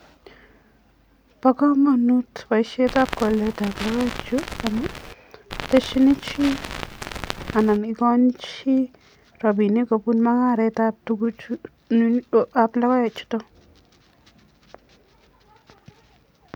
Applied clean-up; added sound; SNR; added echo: none; Crackle; 10 dB; none.